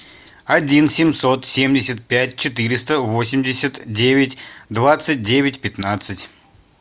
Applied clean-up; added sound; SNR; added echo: none; none; none; none.